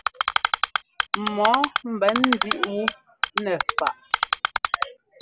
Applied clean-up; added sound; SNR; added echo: none; Typing; -2 dB; none.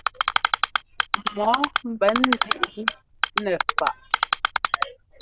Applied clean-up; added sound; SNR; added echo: neural diffusion model UNIVERSE++.